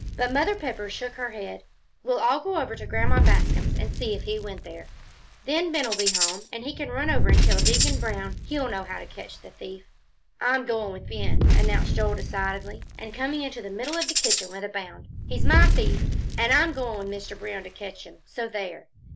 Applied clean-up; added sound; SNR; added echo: none; Tambourine + Fire; -5 dB; none.